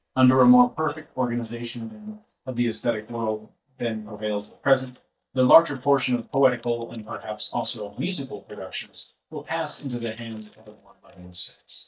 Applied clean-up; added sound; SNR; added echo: neural mask model DeepFilterNet 3.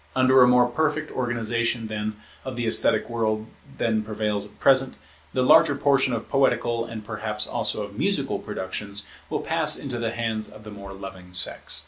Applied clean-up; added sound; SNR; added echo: none; none; none; none.